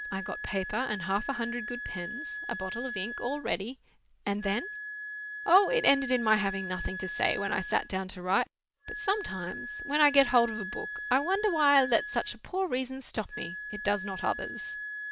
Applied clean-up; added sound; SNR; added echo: none; Wind instrument, woodwind instrument; 9 dB; none.